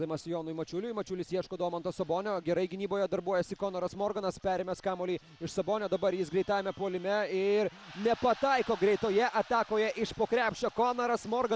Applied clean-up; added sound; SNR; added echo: none; none; none; none.